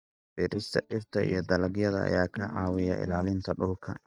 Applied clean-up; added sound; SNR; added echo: neural mask model DeepFilterNet 3.